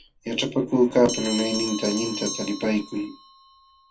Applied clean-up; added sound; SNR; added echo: none; Bell; 11 dB; reverberation time 0.2 s.